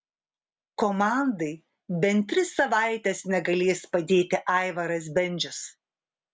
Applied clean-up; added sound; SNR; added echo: none; none; none; none.